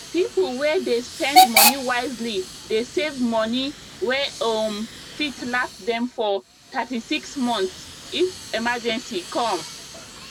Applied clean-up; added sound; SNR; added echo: none; Hiss / Alarm / Train; 1 dB; none.